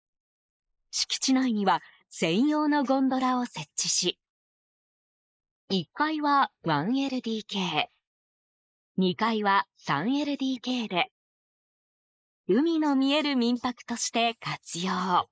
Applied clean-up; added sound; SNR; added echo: neural mask model Resemble Enhance denoiser.